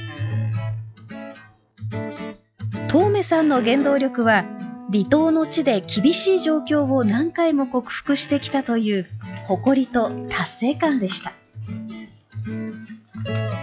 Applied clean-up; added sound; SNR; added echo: classical method log-MMSE.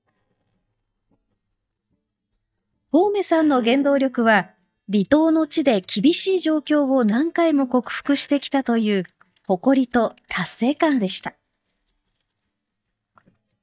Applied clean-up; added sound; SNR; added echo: neural mask model DeepFilterNet 3.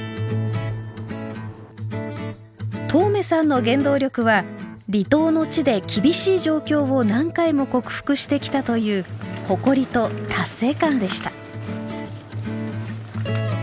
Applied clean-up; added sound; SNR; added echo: none; none; none; none.